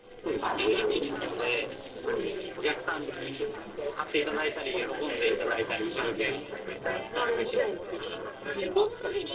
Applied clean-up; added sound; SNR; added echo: neural separator model SepFormer DNS4.